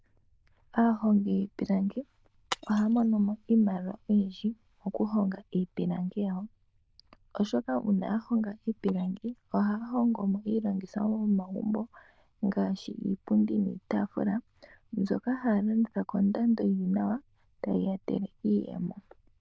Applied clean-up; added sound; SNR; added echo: neural diffusion model UNIVERSE++.